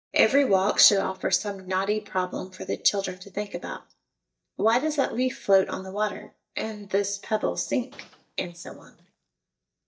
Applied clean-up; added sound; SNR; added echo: neural mask model DeepFilterNet 3.